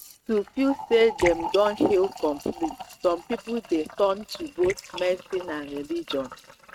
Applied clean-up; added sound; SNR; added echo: neural mask model RNNoise.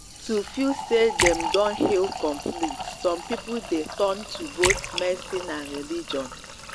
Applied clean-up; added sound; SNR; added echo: none; Fill (with liquid) + Splash, splatter; 5 dB; none.